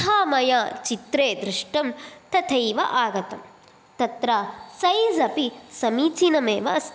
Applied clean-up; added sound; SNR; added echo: none; none; none; none.